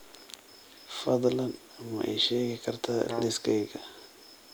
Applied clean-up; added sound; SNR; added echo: none; Brass instrument; 11 dB; none.